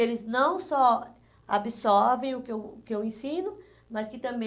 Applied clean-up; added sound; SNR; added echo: none; none; none; none.